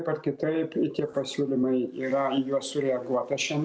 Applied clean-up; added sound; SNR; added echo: none; none; none; none.